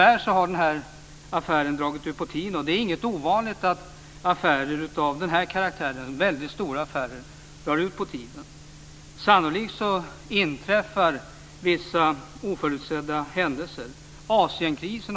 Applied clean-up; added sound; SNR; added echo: none; none; none; none.